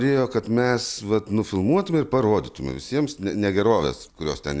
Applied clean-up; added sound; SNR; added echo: none; none; none; none.